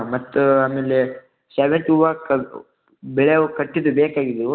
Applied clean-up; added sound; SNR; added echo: none; none; none; none.